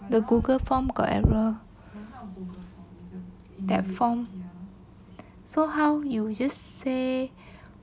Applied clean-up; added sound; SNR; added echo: none; none; none; none.